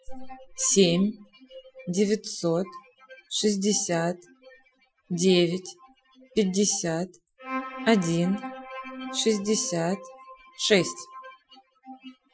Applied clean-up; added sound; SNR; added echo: classical method Wiener filter.